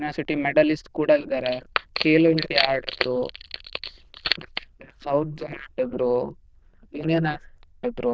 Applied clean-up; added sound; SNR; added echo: neural diffusion model UNIVERSE++.